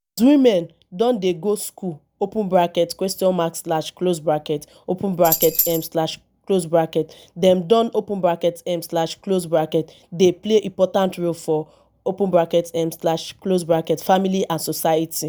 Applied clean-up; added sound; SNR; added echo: none; Tambourine; 2 dB; none.